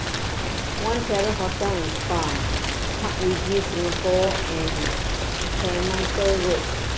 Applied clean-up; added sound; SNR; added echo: none; Rain; -1 dB; none.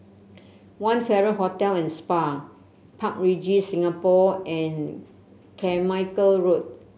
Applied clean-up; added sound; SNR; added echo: none; none; none; none.